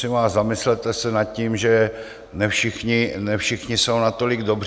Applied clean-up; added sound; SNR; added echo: none; none; none; none.